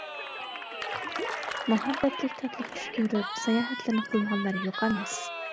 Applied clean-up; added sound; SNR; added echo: none; Cheering + Stream; 5 dB; none.